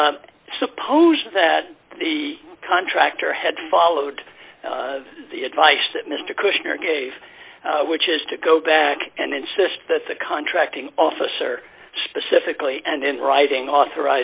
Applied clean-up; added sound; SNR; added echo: none; none; none; none.